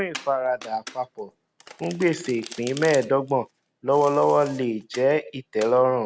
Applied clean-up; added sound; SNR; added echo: none; Domestic sounds, home sounds; 20 dB; none.